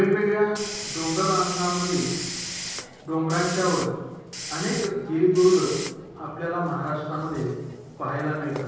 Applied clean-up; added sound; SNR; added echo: none; Hiss; 10 dB; reverberation time 1.3 s.